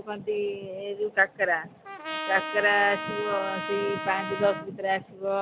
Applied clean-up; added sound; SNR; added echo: none; Trumpet; 7 dB; none.